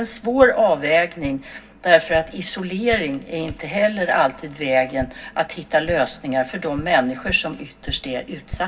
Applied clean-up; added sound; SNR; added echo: none; Tap; 18 dB; reverberation time 0.4 s.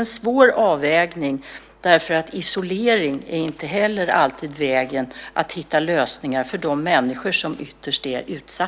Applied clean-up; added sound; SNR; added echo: none; none; none; none.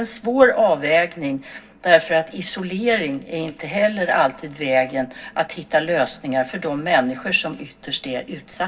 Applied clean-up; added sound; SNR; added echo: neural separator model SepFormer DNS4.